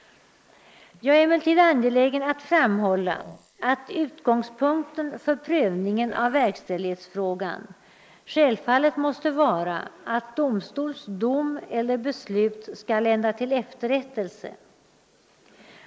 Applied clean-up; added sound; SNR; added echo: neural mask model Resemble Enhance denoiser.